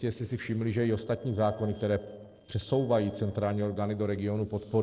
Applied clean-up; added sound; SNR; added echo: neural separator model SepFormer DNS4.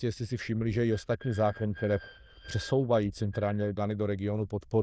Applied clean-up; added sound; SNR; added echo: neural diffusion model UNIVERSE++.